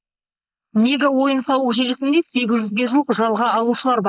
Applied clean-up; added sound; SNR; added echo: neural mask model Resemble Enhance denoiser.